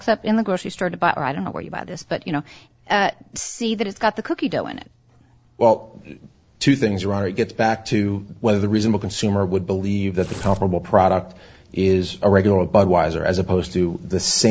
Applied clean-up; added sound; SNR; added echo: neural separator model SepFormer DNS4.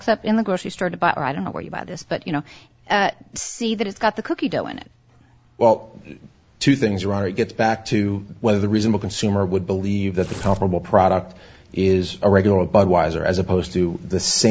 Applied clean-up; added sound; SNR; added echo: none; Tearing; 16 dB; none.